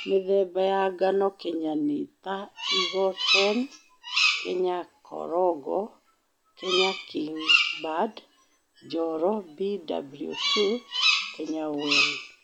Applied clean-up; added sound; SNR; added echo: none; Bird vocalization, bird call, bird song; 2 dB; none.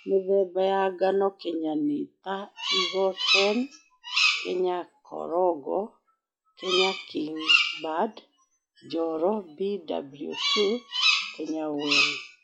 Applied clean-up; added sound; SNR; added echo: classical method log-MMSE.